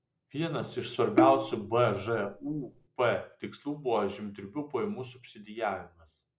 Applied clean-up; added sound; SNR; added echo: none; Bowed string instrument; 1 dB; none.